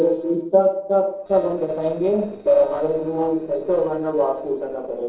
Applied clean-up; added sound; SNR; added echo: neural separator model SepFormer DNS4.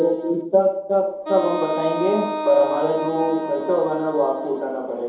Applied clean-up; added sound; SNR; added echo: none; Wind instrument, woodwind instrument; 8 dB; reverberation time 2.8 s.